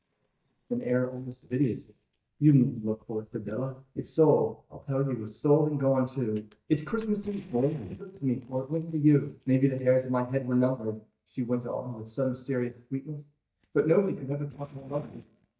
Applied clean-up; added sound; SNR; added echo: neural mask model DeepFilterNet 3.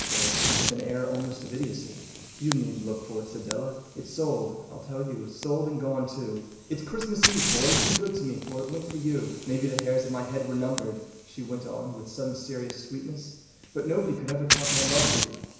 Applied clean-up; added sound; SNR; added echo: none; Fire; 1 dB; reverberation time 1.0 s.